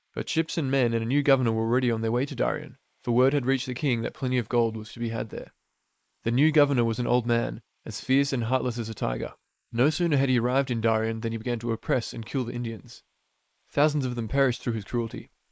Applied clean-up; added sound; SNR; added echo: neural mask model Resemble Enhance denoiser.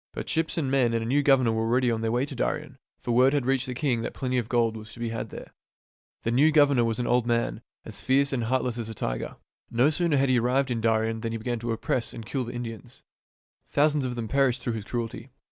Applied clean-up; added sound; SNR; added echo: none; none; none; none.